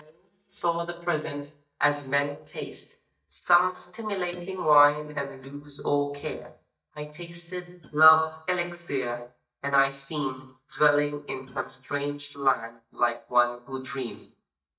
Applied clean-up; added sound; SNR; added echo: neural mask model DeepFilterNet 3.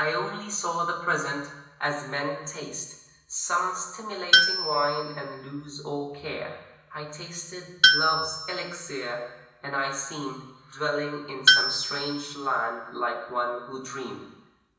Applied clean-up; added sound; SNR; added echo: none; Tools; -3 dB; reverberation time 1.0 s.